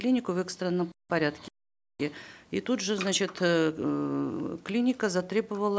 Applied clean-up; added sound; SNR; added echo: none; none; none; none.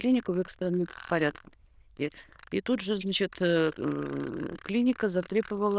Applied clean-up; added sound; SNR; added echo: neural diffusion model UNIVERSE++.